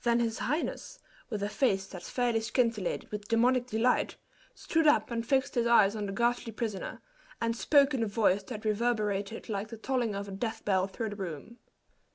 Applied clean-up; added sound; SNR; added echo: none; none; none; none.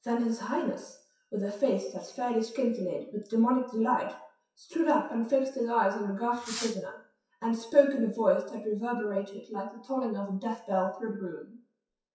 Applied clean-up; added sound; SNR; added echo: classical method WPE with log-MMSE.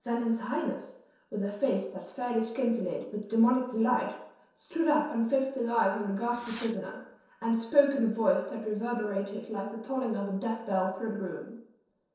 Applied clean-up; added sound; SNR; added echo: neural separator model SepFormer DNS4.